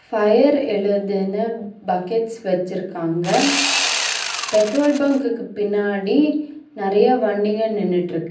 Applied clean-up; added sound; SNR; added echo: none; Sawing; 3 dB; reverberation time 0.6 s.